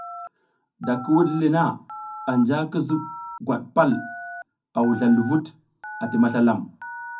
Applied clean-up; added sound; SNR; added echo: none; Telephone; 15 dB; reverberation time 0.3 s.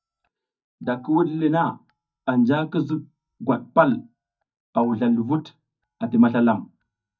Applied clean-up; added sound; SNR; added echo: neural mask model DeepFilterNet 3.